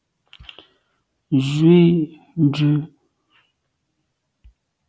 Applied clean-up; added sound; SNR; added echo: none; none; none; none.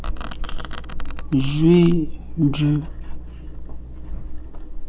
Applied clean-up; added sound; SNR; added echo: none; Domestic sounds, home sounds; 3 dB; none.